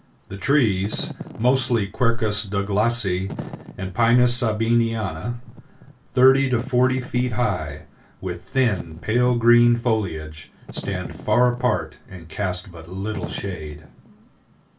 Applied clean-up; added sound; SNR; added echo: none; Wind / Fire; 16 dB; reverberation time 0.2 s.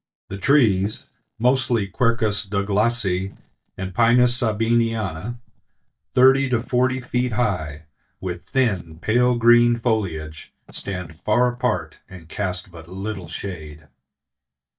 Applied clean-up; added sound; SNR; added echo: neural mask model DeepFilterNet 3.